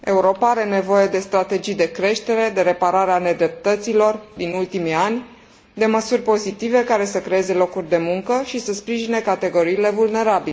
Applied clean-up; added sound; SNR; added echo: none; none; none; none.